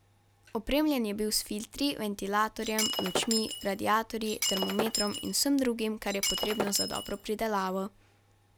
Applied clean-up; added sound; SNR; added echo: none; Shatter; 3 dB; none.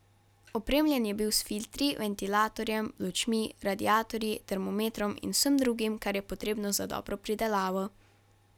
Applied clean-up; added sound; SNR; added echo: none; none; none; none.